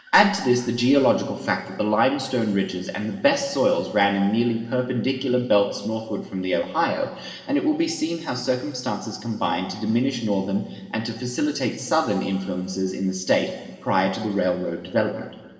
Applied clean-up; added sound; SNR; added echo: none; none; none; reverberation time 2.3 s.